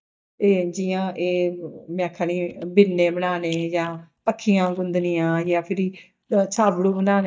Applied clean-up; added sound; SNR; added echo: neural mask model DeepFilterNet 3.